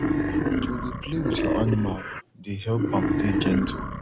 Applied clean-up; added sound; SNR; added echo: none; Wild animals; -2 dB; none.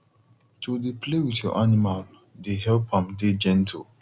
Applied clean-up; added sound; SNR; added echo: none; none; none; none.